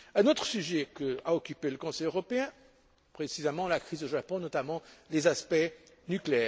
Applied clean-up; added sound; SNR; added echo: none; none; none; none.